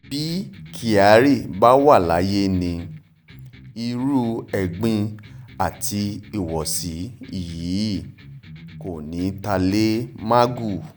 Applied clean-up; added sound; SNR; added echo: none; Electric guitar; 20 dB; none.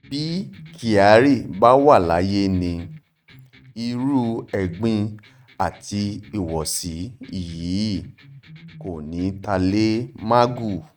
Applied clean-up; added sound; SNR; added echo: neural mask model RNNoise.